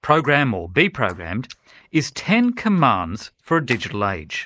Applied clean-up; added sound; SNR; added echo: neural mask model Resemble Enhance denoiser.